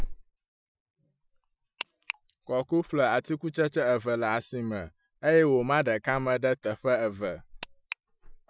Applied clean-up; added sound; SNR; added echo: classical method Wiener filter.